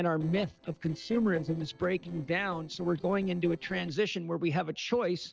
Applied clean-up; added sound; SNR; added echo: neural separator model SepFormer DNS4.